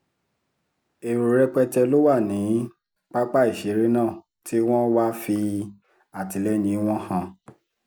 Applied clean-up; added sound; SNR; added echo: none; none; none; none.